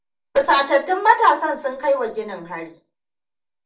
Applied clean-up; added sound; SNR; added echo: none; none; none; reverberation time 0.3 s.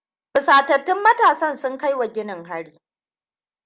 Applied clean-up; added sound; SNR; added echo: none; none; none; none.